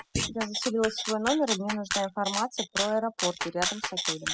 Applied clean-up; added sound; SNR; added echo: classical method spectral subtraction.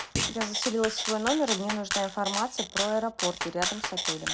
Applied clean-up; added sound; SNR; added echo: none; Thump, thud + Rattle (instrument); 2 dB; none.